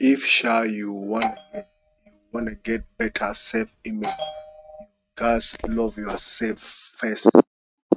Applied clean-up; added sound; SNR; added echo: neural mask model RNNoise.